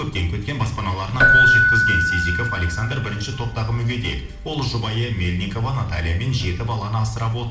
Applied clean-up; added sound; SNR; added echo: none; Keyboard (musical); 0 dB; reverberation time 0.9 s.